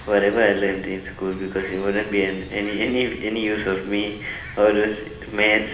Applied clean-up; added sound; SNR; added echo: none; Bird; 18 dB; reverberation time 1.0 s.